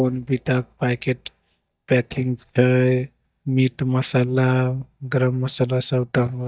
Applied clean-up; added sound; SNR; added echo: neural mask model DeepFilterNet 3.